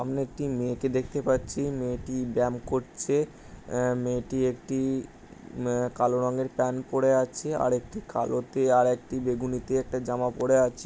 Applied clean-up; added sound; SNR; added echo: none; none; none; none.